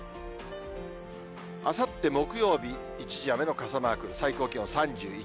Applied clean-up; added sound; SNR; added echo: none; none; none; none.